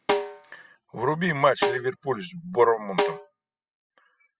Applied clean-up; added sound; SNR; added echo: classical method spectral subtraction.